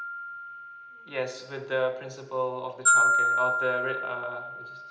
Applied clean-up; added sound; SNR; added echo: none; Glockenspiel; -5 dB; reverberation time 0.9 s.